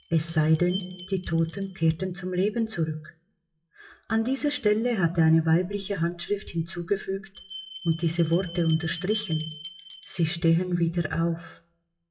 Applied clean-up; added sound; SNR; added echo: classical method WPE with log-MMSE.